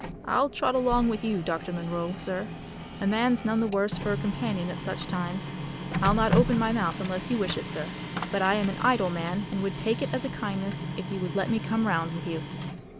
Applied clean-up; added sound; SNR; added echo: none; Printer; 5 dB; none.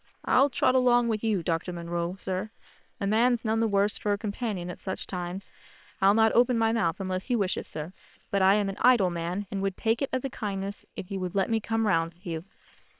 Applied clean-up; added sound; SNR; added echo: neural separator model SepFormer WHAM!.